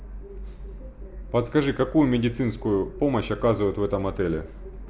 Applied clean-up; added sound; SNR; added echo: none; none; none; none.